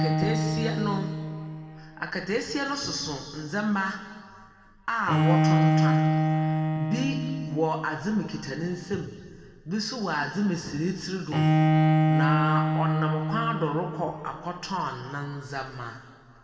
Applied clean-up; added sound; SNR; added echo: none; Bowed string instrument; -3 dB; reverberation time 1.8 s.